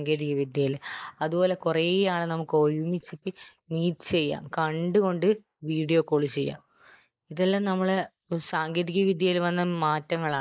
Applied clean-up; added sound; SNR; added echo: neural mask model Resemble Enhance denoiser.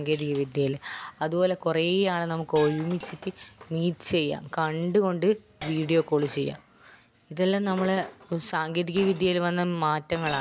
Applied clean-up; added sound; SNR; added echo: none; Chink, clink; 19 dB; none.